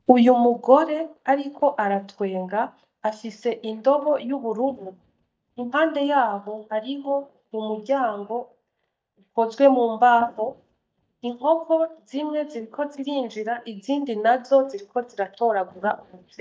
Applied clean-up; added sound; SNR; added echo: neural mask model DeepFilterNet 3.